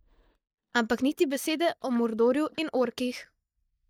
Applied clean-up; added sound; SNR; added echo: neural mask model DeepFilterNet 3.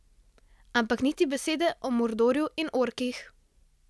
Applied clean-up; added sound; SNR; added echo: none; none; none; none.